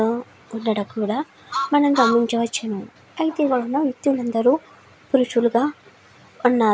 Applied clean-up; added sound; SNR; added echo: none; Truck; 7 dB; none.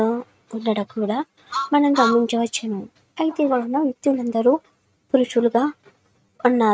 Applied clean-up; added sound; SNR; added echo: neural mask model RNNoise.